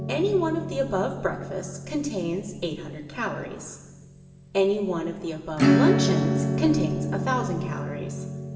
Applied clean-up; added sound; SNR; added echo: none; Acoustic guitar / Strum; 0 dB; reverberation time 1.3 s.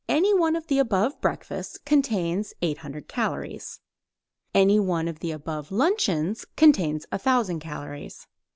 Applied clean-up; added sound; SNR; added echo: none; none; none; none.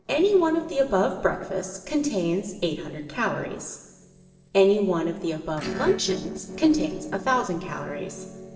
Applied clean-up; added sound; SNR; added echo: neural separator model SepFormer DNS4.